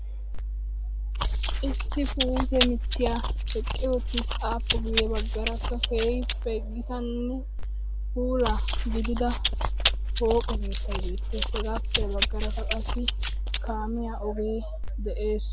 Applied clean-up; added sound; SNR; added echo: none; Chewing, mastication; -1 dB; none.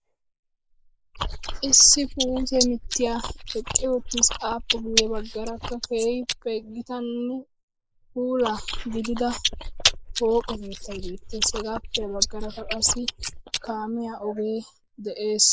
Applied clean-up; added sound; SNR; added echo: neural mask model Resemble Enhance denoiser.